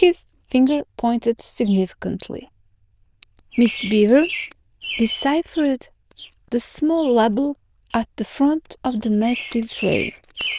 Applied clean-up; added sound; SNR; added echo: neural diffusion model UNIVERSE++.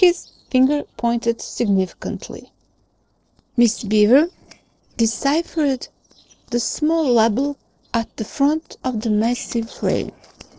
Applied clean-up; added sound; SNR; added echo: neural separator model SepFormer DNS4.